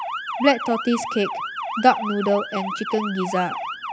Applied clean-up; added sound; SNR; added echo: none; Motor vehicle (road) / Siren; 6 dB; none.